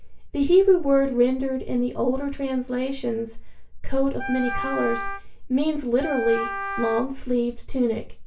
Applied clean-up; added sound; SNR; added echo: none; Wind instrument, woodwind instrument; 8 dB; reverberation time 0.3 s.